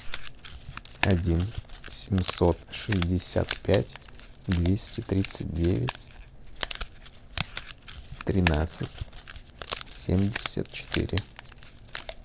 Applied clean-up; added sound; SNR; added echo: none; Crumpling, crinkling; 9 dB; none.